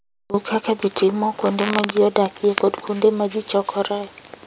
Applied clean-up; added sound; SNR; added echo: none; none; none; none.